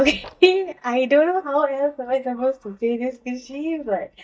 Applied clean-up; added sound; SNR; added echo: neural mask model DeepFilterNet 3.